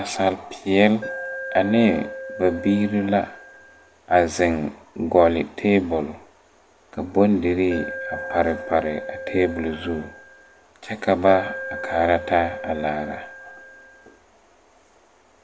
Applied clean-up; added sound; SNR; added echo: none; Alarm; 12 dB; none.